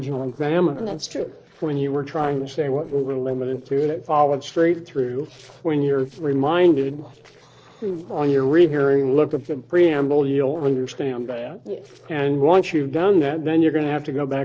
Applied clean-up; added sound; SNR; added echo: neural separator model SepFormer DNS4.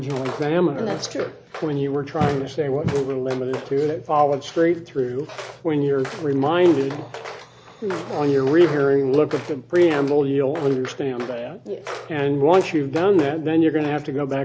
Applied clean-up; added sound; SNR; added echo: none; Walk, footsteps; 16 dB; none.